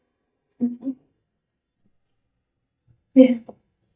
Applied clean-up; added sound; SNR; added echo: neural mask model DeepFilterNet 3.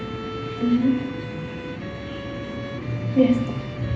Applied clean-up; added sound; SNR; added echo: none; Bowed string instrument; 12 dB; reverberation time 0.8 s.